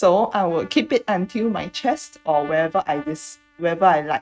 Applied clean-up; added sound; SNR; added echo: neural mask model RNNoise.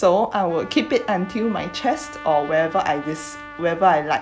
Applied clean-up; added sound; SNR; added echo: none; Trumpet; 17 dB; none.